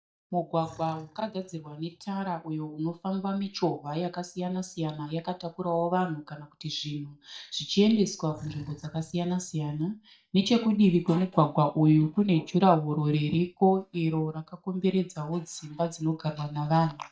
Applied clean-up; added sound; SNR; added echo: neural mask model DeepFilterNet 3.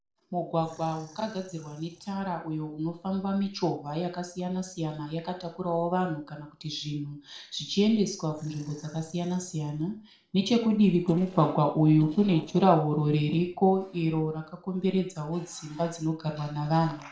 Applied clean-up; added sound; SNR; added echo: neural separator model SepFormer DNS4.